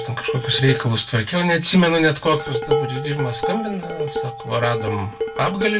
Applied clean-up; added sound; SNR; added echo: none; Dishes, pots, and pans; 6 dB; reverberation time 0.2 s.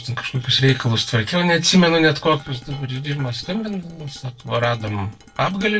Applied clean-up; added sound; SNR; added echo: neural separator model SepFormer DNS4.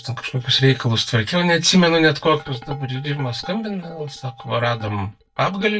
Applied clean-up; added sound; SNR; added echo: neural mask model DeepFilterNet 3.